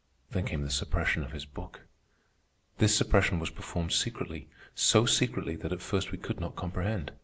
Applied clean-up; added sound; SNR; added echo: none; none; none; none.